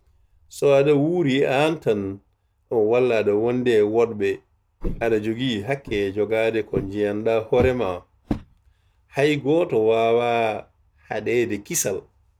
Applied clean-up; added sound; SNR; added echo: none; Walk, footsteps; 11 dB; none.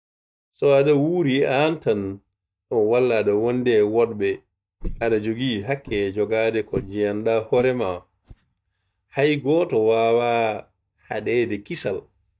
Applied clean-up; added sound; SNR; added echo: neural mask model DeepFilterNet 3.